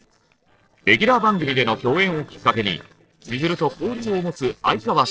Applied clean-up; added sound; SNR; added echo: neural separator model SepFormer DNS4.